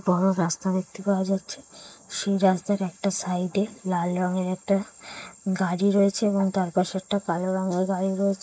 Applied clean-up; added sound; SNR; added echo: neural mask model Resemble Enhance denoiser.